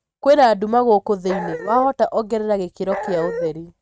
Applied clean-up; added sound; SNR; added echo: neural mask model RNNoise.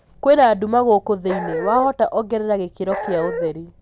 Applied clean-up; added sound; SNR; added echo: none; Dog; 7 dB; none.